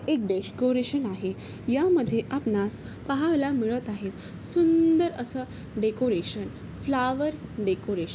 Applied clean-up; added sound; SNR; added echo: none; none; none; none.